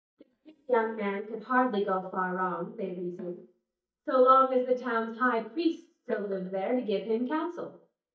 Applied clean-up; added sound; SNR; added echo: neural mask model DeepFilterNet 3.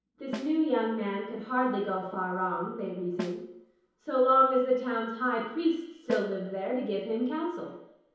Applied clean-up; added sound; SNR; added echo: none; Snare drum; 15 dB; reverberation time 2.2 s.